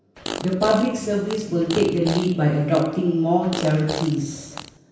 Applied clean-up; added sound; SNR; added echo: none; Fart; 11 dB; reverberation time 0.9 s.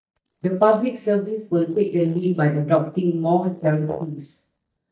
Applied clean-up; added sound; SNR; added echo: neural mask model DeepFilterNet 3.